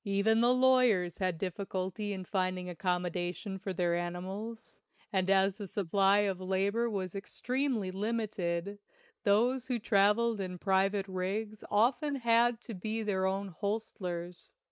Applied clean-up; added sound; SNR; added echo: neural mask model Resemble Enhance denoiser.